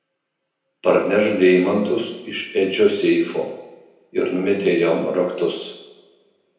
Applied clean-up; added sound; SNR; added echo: none; none; none; reverberation time 0.9 s.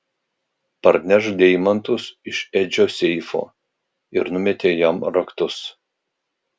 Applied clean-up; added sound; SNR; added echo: none; none; none; none.